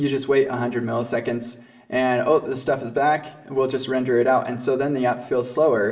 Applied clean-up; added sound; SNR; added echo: none; none; none; reverberation time 0.6 s.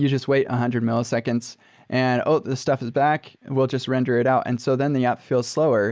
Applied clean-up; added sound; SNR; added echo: none; none; none; none.